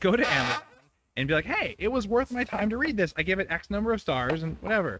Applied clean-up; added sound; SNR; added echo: neural mask model RNNoise.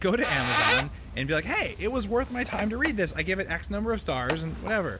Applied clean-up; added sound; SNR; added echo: none; Squeak; 4 dB; none.